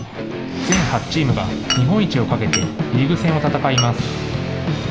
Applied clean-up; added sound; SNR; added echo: none; Glass; 11 dB; reverberation time 1.3 s.